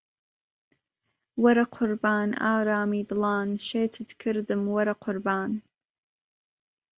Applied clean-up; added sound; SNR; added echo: none; none; none; none.